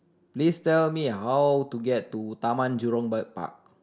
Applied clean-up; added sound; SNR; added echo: none; none; none; none.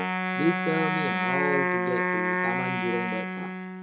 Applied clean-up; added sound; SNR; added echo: none; Wind instrument, woodwind instrument; -4 dB; reverberation time 0.2 s.